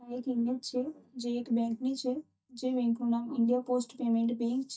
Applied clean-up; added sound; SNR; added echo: neural mask model DeepFilterNet 3.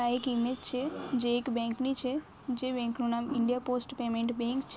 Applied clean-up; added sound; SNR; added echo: none; none; none; none.